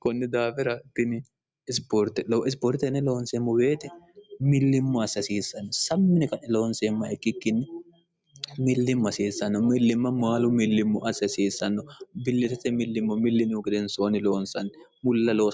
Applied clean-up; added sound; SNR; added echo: none; none; none; none.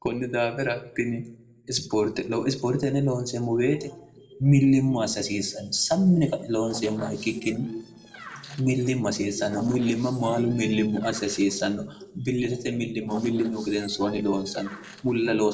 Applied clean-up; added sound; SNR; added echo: neural separator model SepFormer DNS4.